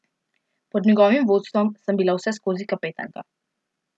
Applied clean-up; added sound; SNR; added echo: none; none; none; none.